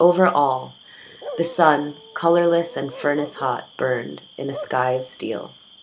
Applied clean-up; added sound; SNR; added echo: none; Bark / Cricket; 18 dB; none.